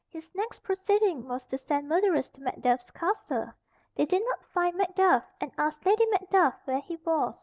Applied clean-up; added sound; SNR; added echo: none; none; none; none.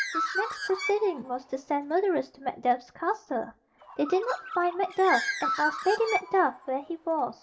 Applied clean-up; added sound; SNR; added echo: none; Bird; 8 dB; reverberation time 0.2 s.